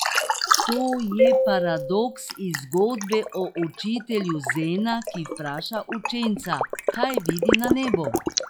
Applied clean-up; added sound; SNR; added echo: classical method log-MMSE.